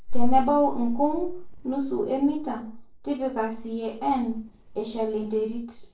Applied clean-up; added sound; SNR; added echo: neural separator model SepFormer DNS4.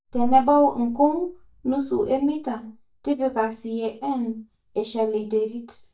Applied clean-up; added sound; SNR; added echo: neural mask model DeepFilterNet 3.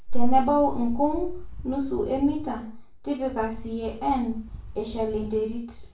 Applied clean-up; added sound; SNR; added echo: none; Wind; 18 dB; reverberation time 0.4 s.